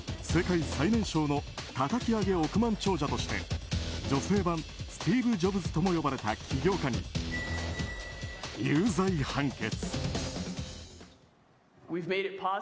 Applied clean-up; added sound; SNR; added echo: none; none; none; none.